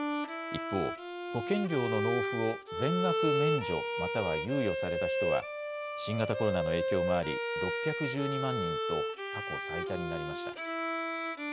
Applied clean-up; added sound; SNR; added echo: none; Bowed string instrument; -1 dB; none.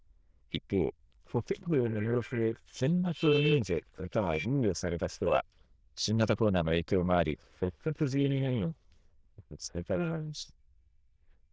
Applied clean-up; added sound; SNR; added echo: neural diffusion model UNIVERSE++.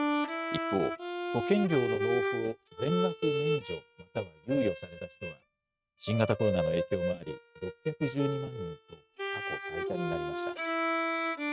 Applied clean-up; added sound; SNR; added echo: neural mask model RNNoise.